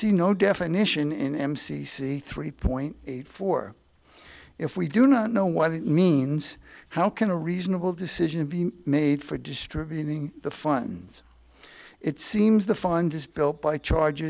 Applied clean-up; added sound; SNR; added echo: none; none; none; none.